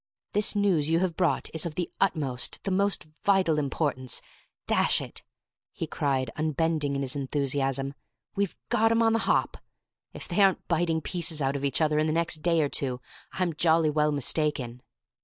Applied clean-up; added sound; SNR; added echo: none; none; none; none.